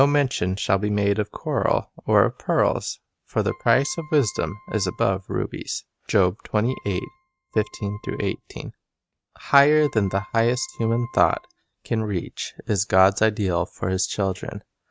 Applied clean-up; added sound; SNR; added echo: neural mask model RNNoise.